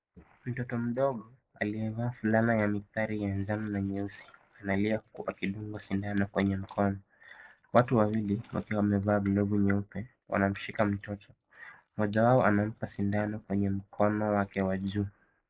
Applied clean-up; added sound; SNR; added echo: neural mask model Resemble Enhance denoiser.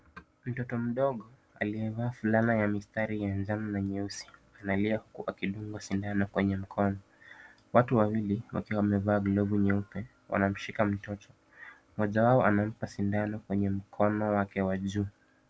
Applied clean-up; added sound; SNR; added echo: none; none; none; none.